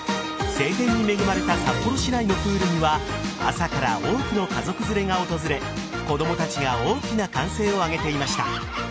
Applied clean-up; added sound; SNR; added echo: none; none; none; none.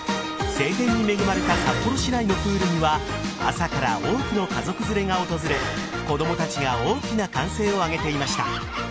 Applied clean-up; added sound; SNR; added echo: none; Breathing; 16 dB; none.